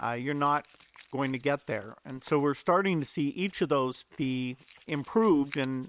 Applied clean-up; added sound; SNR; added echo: neural separator model SepFormer WHAM!.